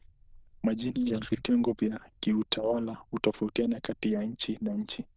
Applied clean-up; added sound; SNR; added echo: neural diffusion model UNIVERSE++.